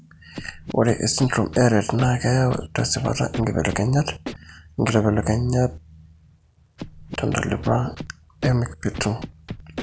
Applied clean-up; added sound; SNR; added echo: none; Scratching (performance technique); 15 dB; none.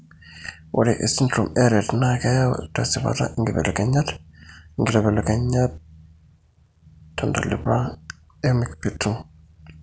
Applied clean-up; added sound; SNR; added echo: none; none; none; none.